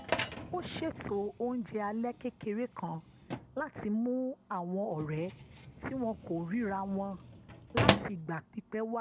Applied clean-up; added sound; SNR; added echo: none; Drawer open or close; 1 dB; none.